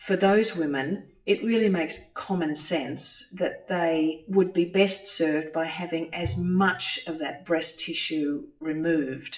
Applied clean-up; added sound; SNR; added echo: classical method WPE with log-MMSE.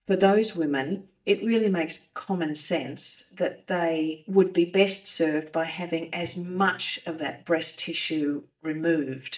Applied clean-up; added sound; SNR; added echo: neural mask model DeepFilterNet 3.